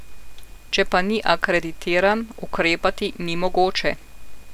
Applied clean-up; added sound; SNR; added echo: none; none; none; none.